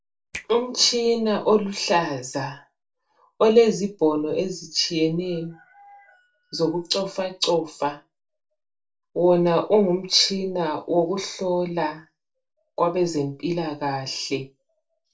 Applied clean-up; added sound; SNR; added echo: neural separator model SepFormer DNS4.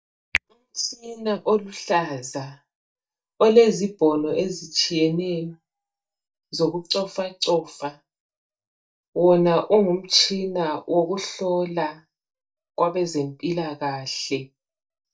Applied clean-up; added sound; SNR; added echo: neural mask model DeepFilterNet 3.